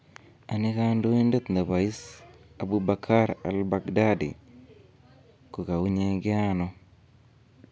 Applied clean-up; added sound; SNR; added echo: none; none; none; none.